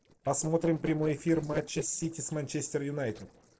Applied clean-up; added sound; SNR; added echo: neural separator model SepFormer DNS4.